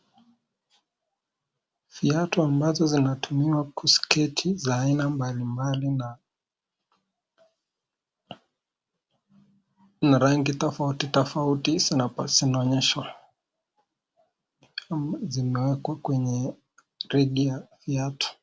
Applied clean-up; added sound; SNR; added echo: none; none; none; none.